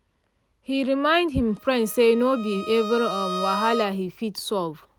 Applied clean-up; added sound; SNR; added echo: none; Bowed string instrument; 10 dB; none.